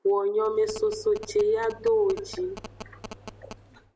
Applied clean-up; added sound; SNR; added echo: none; Telephone; 17 dB; none.